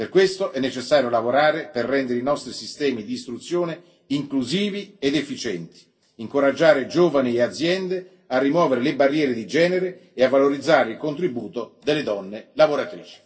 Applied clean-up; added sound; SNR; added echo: none; none; none; reverberation time 0.2 s.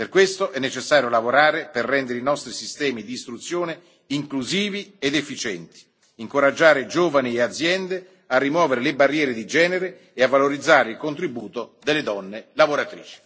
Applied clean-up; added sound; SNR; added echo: none; none; none; none.